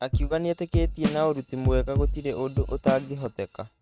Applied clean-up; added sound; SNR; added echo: neural mask model RNNoise.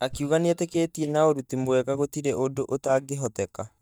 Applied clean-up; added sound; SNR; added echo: neural mask model DeepFilterNet 3.